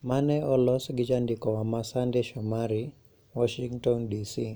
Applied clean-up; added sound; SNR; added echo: none; none; none; none.